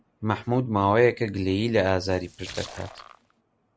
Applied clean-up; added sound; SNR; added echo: none; Splash, splatter; 18 dB; none.